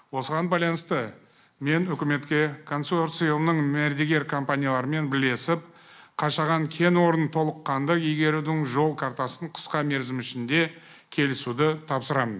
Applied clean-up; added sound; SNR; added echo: none; none; none; none.